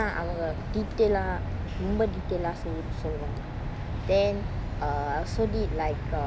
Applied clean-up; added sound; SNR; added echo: none; none; none; none.